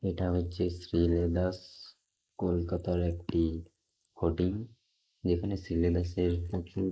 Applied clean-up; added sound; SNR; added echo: neural mask model Resemble Enhance denoiser.